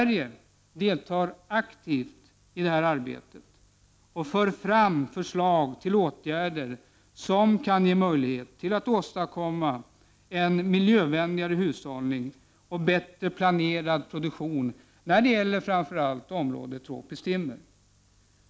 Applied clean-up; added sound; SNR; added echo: none; none; none; none.